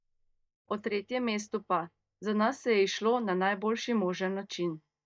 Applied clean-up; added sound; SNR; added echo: neural mask model DeepFilterNet 3.